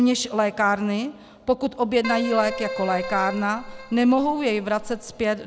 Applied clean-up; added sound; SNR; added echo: none; Keyboard (musical); 10 dB; none.